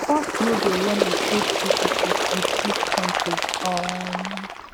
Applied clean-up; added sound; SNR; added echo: none; Bird; -4 dB; none.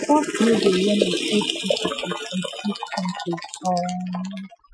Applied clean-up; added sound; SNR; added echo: classical method Wiener filter.